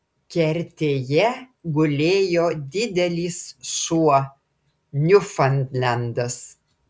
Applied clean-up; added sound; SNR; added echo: none; none; none; none.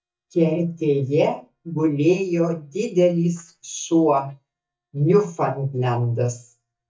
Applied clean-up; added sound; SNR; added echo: neural mask model DeepFilterNet 3.